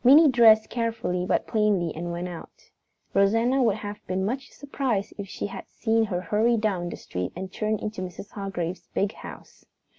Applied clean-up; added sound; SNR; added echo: none; none; none; none.